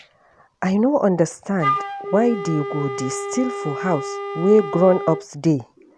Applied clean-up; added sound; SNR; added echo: none; Wind instrument, woodwind instrument; 8 dB; none.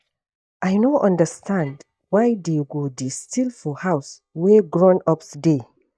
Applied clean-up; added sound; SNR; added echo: neural mask model DeepFilterNet 3.